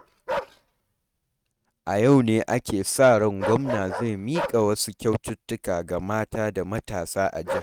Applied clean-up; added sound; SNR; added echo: neural mask model RNNoise.